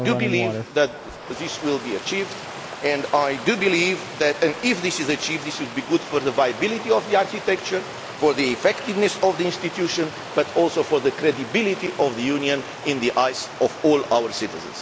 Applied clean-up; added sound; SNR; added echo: none; Stream; 11 dB; none.